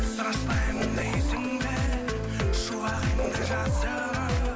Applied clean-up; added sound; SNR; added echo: none; Dog; 11 dB; none.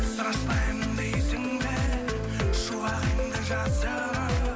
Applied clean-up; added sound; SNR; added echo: none; none; none; none.